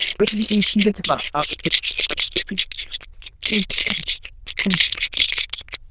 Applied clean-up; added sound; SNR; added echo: neural diffusion model UNIVERSE++.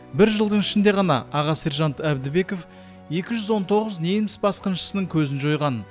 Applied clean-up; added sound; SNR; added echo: none; none; none; none.